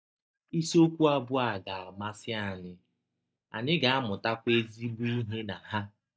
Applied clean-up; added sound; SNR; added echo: neural mask model DeepFilterNet 3.